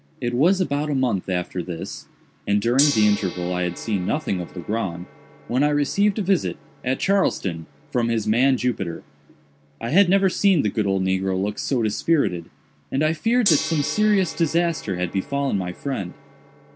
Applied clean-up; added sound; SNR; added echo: none; Gong; 15 dB; none.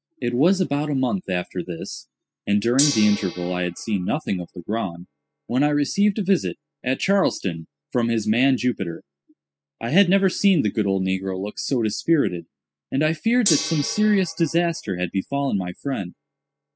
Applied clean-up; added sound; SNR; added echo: classical method spectral subtraction.